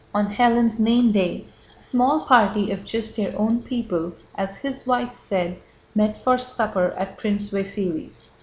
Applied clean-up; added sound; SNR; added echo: none; none; none; none.